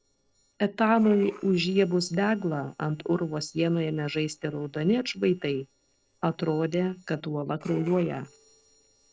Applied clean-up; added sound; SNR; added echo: neural separator model SepFormer DNS4.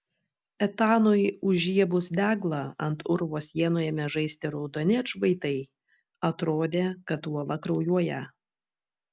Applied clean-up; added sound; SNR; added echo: none; none; none; none.